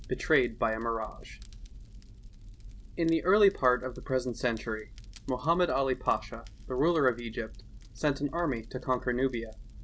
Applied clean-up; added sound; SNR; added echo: none; Fire; 14 dB; none.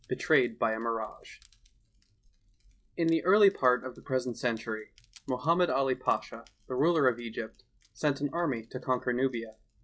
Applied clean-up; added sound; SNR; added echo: classical method log-MMSE.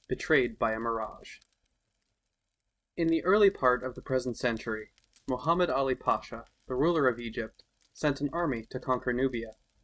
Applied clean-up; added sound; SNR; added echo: neural mask model RNNoise.